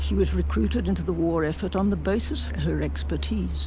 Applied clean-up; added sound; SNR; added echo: none; Truck; 2 dB; none.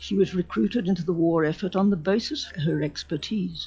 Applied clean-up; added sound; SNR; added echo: classical method log-MMSE.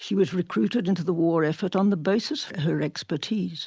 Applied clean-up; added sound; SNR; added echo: none; none; none; none.